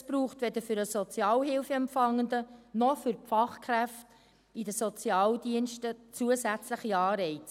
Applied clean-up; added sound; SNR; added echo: none; none; none; none.